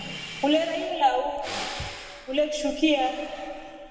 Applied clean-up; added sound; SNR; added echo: none; Breathing; 13 dB; reverberation time 2.3 s.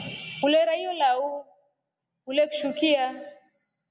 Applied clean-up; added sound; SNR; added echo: none; none; none; none.